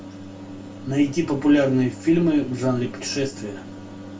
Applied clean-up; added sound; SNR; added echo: none; none; none; reverberation time 0.2 s.